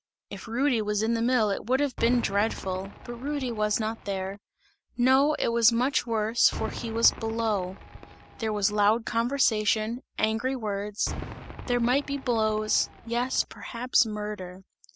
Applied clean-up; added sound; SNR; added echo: none; Cheering / Fireworks; 15 dB; none.